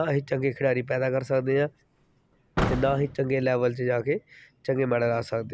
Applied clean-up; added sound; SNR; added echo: none; Slam / Car; 11 dB; none.